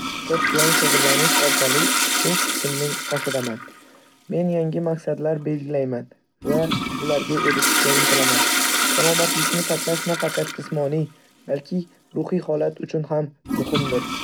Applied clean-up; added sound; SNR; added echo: none; Toilet flush; -2 dB; none.